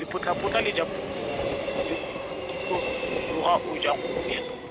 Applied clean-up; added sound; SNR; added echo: none; Train; 0 dB; none.